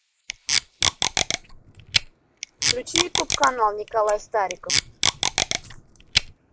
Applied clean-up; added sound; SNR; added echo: neural mask model Resemble Enhance denoiser.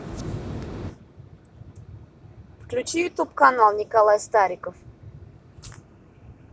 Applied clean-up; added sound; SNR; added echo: none; none; none; none.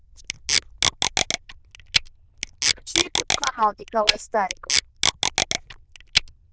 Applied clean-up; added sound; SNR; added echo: neural diffusion model UNIVERSE++.